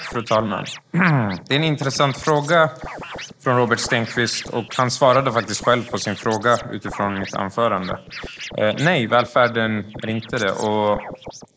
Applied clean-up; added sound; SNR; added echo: neural mask model Resemble Enhance denoiser.